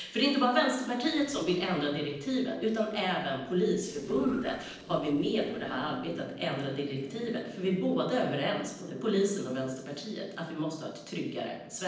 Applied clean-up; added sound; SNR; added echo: neural separator model SepFormer DNS4.